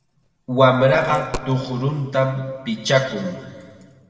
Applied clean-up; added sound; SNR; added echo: none; Coin (dropping); 15 dB; reverberation time 1.7 s.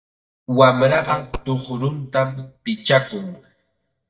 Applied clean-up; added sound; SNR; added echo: neural mask model DeepFilterNet 3.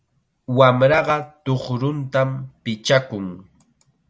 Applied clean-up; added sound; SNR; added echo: none; none; none; none.